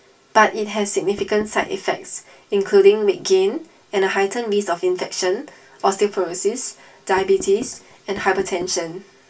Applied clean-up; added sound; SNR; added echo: none; Knock; 17 dB; reverberation time 0.2 s.